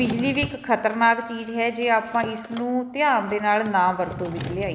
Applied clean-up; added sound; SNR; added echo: none; Drawer open or close; 14 dB; none.